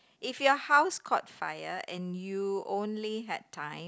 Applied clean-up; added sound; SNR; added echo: none; none; none; none.